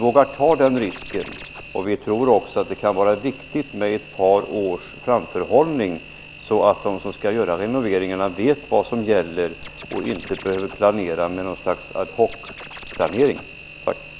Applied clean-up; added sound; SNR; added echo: none; Engine + Scratching (performance technique); 18 dB; none.